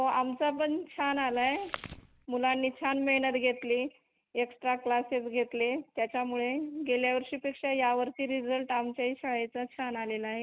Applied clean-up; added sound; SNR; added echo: none; Chewing, mastication; 15 dB; none.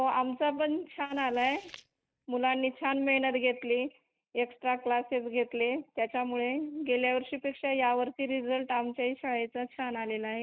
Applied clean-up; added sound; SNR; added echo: neural mask model DeepFilterNet 3.